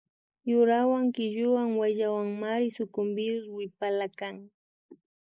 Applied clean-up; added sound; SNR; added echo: neural mask model Resemble Enhance denoiser.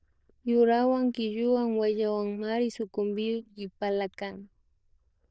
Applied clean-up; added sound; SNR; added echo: neural diffusion model UNIVERSE++.